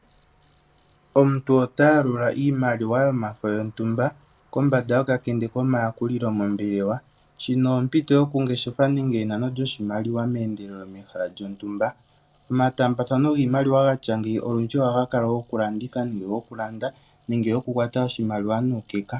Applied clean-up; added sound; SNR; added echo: none; Cricket; 0 dB; none.